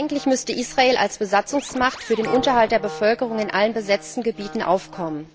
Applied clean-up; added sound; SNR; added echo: none; Scratching (performance technique) + Wind instrument, woodwind instrument; 16 dB; none.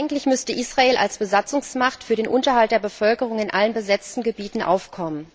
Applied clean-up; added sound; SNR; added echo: none; none; none; none.